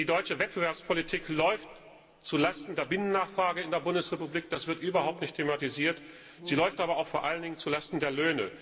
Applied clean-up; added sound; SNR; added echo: none; Brass instrument; 17 dB; reverberation time 1.8 s.